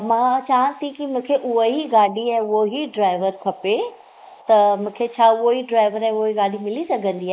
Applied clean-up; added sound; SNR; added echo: neural mask model Resemble Enhance denoiser.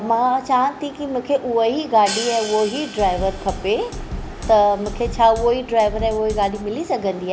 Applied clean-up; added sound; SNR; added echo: none; Drum kit + Hi-hat; 11 dB; none.